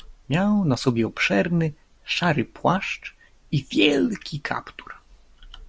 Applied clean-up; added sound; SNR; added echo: none; none; none; none.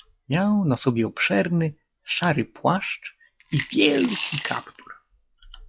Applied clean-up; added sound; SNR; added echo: classical method log-MMSE.